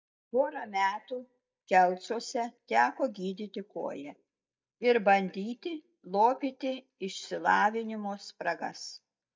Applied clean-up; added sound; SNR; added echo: neural mask model DeepFilterNet 3.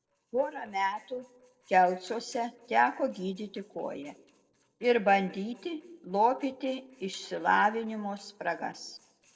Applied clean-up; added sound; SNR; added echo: neural separator model SepFormer DNS4.